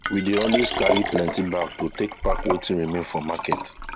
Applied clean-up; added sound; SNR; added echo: none; Liquid; 2 dB; none.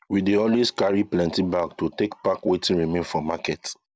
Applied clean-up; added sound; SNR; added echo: none; none; none; none.